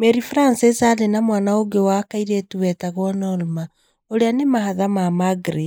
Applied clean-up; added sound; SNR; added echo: neural mask model Resemble Enhance denoiser.